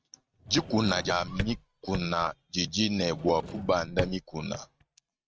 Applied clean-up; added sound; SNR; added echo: neural mask model RNNoise.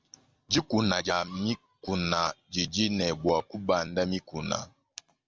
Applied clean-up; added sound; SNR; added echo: none; none; none; none.